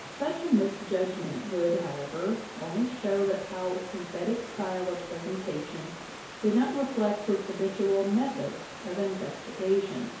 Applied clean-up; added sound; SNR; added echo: none; Stream / Liquid; 12 dB; reverberation time 2.4 s.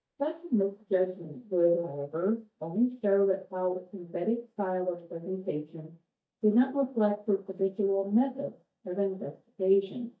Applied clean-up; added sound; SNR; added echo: neural mask model DeepFilterNet 3.